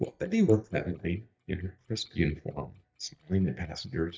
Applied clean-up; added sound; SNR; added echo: neural mask model DeepFilterNet 3.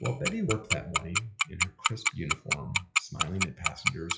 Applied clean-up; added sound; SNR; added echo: classical method WPE with log-MMSE.